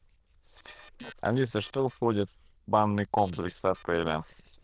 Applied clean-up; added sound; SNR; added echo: neural diffusion model UNIVERSE++.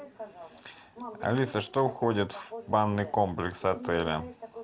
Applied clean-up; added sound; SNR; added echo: none; none; none; none.